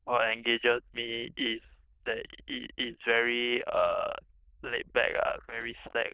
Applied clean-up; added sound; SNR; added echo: neural diffusion model UNIVERSE++.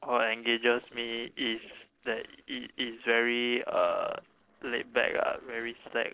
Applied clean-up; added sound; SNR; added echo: neural separator model SepFormer DNS4.